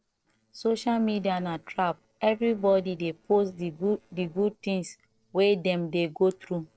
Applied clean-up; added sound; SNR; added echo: neural separator model SepFormer DNS4.